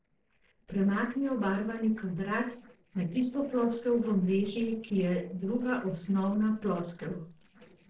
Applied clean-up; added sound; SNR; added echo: neural separator model SepFormer DNS4.